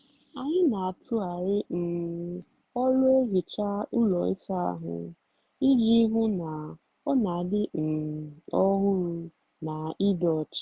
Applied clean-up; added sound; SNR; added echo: none; none; none; none.